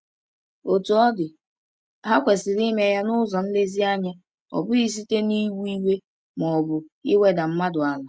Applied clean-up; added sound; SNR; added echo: none; none; none; none.